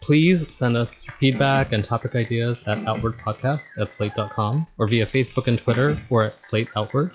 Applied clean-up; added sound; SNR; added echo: classical method log-MMSE.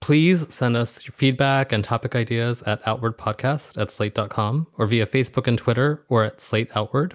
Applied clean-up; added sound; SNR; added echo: none; none; none; none.